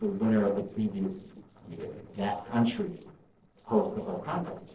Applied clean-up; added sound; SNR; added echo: neural separator model SepFormer DNS4.